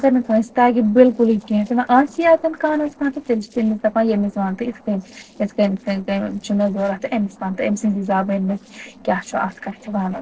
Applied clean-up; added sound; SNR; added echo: neural separator model SepFormer DNS4.